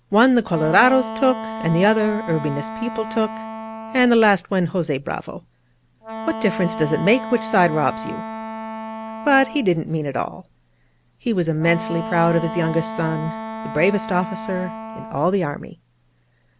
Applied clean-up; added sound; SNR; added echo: none; Wind instrument, woodwind instrument; 11 dB; none.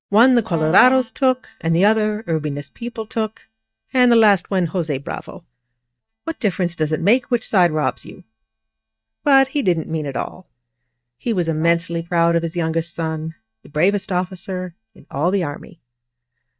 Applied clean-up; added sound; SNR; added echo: neural mask model DeepFilterNet 3.